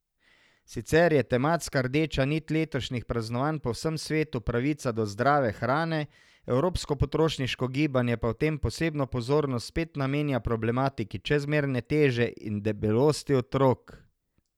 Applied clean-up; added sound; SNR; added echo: none; none; none; none.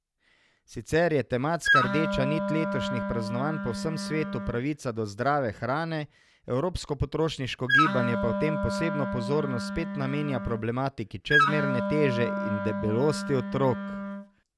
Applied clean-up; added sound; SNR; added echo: none; Wind instrument, woodwind instrument; 0 dB; none.